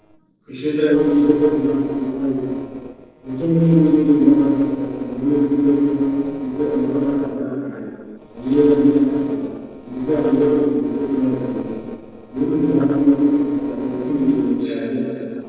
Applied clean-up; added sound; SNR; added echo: neural separator model SepFormer DNS4.